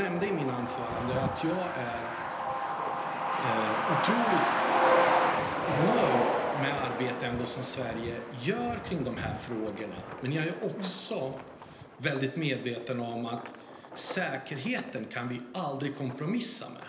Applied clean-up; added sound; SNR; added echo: none; Truck; -1 dB; reverberation time 1.4 s.